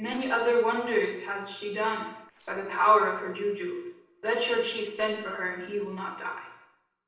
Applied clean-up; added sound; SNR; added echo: neural separator model SepFormer DNS4.